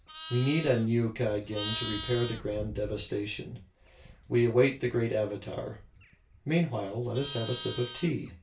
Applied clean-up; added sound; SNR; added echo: none; Livestock, farm animals, working animals; 11 dB; reverberation time 0.3 s.